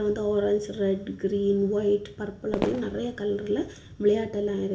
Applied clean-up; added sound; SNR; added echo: none; Fireworks; 10 dB; reverberation time 0.4 s.